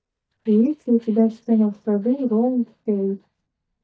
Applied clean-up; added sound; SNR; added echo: neural mask model DeepFilterNet 3.